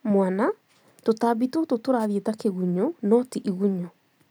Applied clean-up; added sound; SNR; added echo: none; none; none; none.